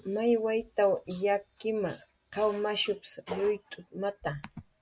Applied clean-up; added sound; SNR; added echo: none; none; none; none.